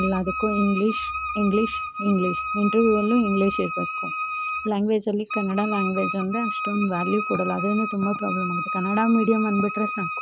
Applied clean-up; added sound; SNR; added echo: none; Wind instrument, woodwind instrument; 5 dB; none.